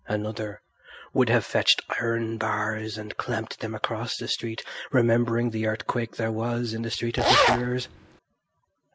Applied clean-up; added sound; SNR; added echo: none; Zipper (clothing); -4 dB; none.